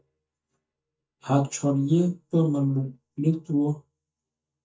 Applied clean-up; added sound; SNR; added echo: neural mask model DeepFilterNet 3.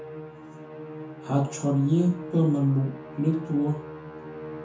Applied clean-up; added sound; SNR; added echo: none; Musical instrument; 13 dB; reverberation time 0.7 s.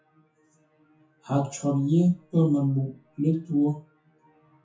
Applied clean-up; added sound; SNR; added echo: classical method WPE with log-MMSE.